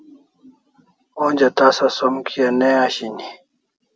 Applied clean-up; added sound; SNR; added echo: none; none; none; none.